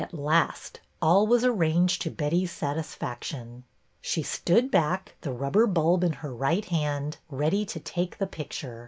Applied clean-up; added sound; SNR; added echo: none; none; none; none.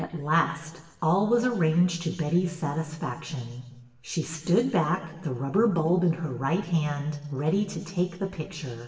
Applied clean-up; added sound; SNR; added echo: none; none; none; reverberation time 1.2 s.